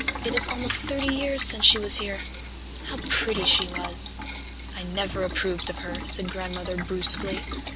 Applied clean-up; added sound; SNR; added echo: none; Boiling; 6 dB; none.